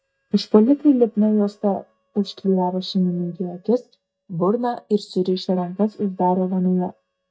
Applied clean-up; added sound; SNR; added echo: neural mask model DeepFilterNet 3.